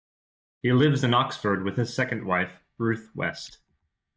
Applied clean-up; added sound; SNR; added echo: neural mask model DeepFilterNet 3.